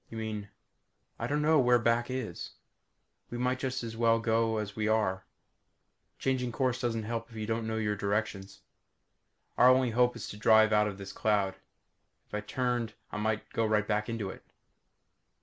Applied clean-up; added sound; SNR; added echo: none; none; none; none.